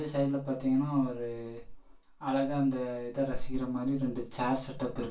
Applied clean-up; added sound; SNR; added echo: none; none; none; reverberation time 0.2 s.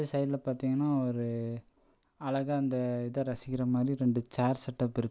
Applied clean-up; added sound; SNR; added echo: none; none; none; none.